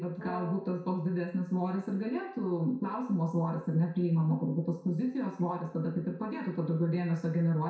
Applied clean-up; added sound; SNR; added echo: none; Brass instrument; 15 dB; reverberation time 0.6 s.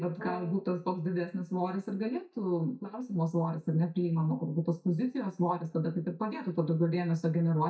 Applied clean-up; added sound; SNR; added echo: neural mask model DeepFilterNet 3.